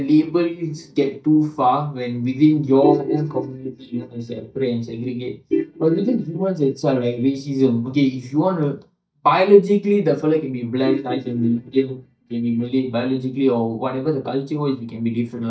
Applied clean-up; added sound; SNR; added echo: neural mask model DeepFilterNet 3.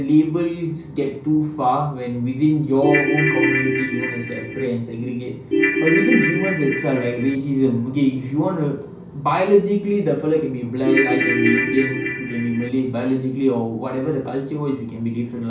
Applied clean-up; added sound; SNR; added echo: none; Ringtone / Keyboard (musical); 0 dB; reverberation time 0.6 s.